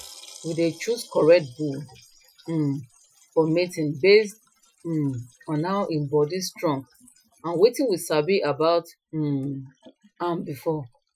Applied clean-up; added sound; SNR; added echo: classical method Wiener filter.